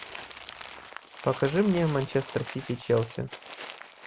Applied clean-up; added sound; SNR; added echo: none; Crumpling, crinkling; 14 dB; none.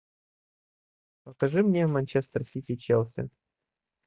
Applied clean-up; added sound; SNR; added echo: neural mask model DeepFilterNet 3.